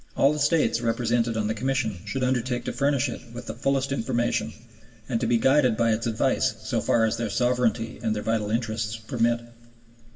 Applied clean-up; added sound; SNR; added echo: none; none; none; reverberation time 2.1 s.